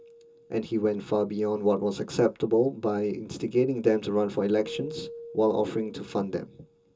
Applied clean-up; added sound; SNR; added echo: none; Keyboard (musical); 20 dB; reverberation time 0.2 s.